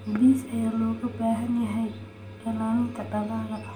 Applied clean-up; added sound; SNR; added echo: none; none; none; reverberation time 0.3 s.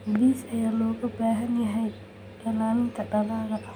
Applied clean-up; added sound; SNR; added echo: none; none; none; none.